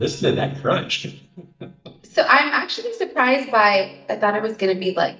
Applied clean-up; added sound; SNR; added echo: neural mask model DeepFilterNet 3.